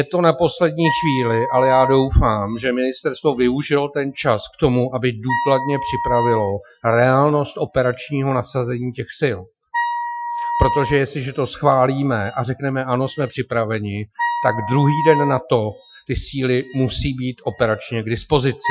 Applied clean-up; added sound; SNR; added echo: classical method Wiener filter.